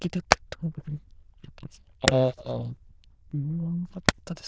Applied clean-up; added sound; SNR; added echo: neural diffusion model UNIVERSE++.